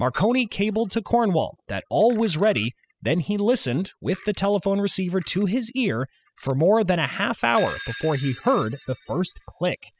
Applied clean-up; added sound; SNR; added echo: classical method spectral subtraction.